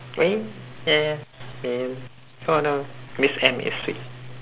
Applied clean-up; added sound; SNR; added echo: none; none; none; none.